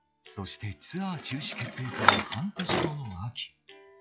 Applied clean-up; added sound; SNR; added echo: classical method log-MMSE.